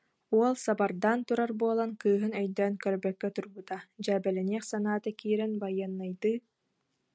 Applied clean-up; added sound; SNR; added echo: none; none; none; none.